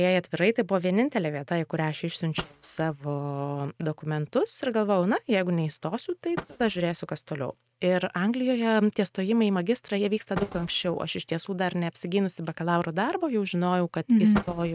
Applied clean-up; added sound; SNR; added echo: neural mask model RNNoise.